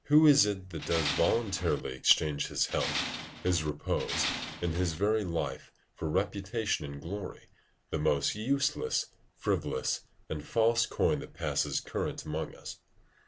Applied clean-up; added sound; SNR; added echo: none; Tools; 6 dB; none.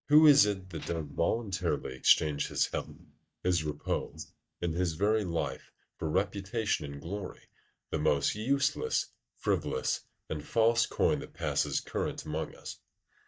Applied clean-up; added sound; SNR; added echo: neural mask model DeepFilterNet 3.